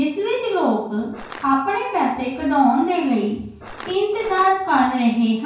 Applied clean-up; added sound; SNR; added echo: none; Crushing; 15 dB; reverberation time 0.5 s.